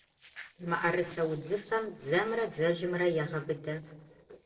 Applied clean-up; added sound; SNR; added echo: neural separator model SepFormer DNS4.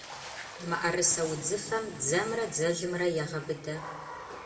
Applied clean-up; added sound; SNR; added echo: none; Water / Splash, splatter; 13 dB; reverberation time 1.4 s.